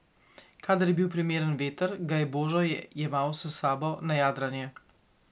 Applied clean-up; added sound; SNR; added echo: none; none; none; none.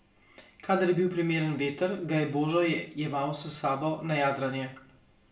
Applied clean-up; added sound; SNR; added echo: none; none; none; reverberation time 0.4 s.